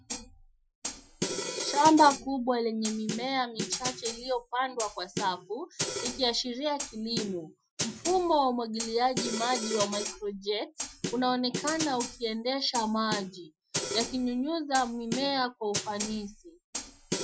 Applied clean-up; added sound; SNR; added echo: classical method Wiener filter.